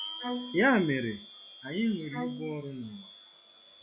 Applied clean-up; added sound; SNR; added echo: classical method log-MMSE.